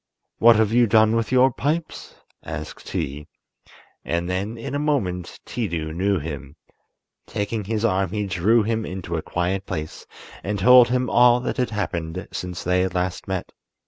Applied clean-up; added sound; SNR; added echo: none; none; none; none.